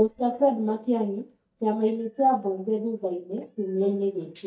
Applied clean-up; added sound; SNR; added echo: neural mask model DeepFilterNet 3.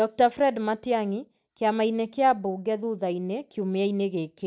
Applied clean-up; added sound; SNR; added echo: none; none; none; none.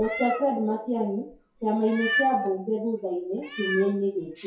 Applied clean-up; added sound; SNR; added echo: classical method WPE with log-MMSE.